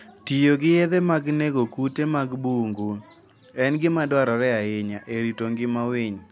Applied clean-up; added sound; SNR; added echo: none; none; none; none.